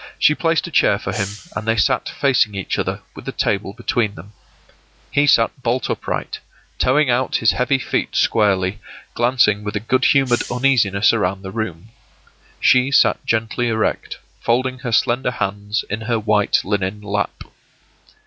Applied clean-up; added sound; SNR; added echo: none; Hiss; 18 dB; none.